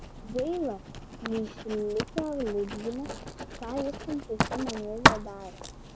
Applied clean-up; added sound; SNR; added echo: none; Writing; -2 dB; none.